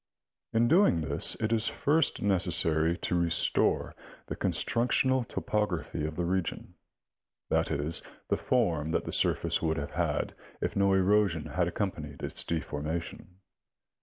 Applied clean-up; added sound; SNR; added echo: none; none; none; none.